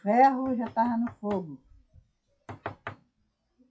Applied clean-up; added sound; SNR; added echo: classical method WPE with log-MMSE.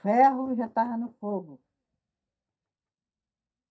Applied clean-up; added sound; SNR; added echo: neural mask model DeepFilterNet 3.